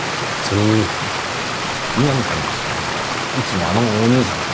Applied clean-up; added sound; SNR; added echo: none; Stream; 1 dB; none.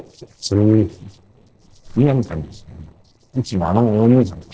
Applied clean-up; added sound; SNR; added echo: neural separator model SepFormer DNS4.